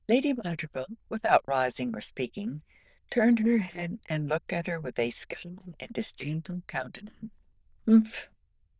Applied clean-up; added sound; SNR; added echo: neural diffusion model UNIVERSE++.